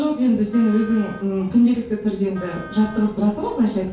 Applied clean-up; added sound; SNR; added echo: none; Wind instrument, woodwind instrument; 20 dB; reverberation time 2.4 s.